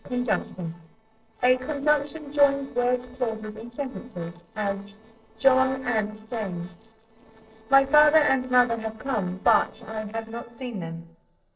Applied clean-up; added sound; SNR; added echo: neural separator model SepFormer DNS4.